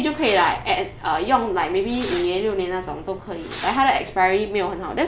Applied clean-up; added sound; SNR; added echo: none; Fireworks; 18 dB; none.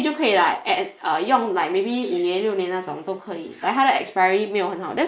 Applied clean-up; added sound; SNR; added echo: neural mask model Resemble Enhance denoiser.